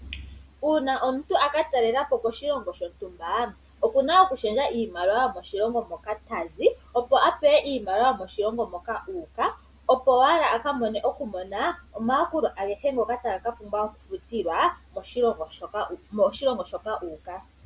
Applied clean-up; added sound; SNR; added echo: none; none; none; none.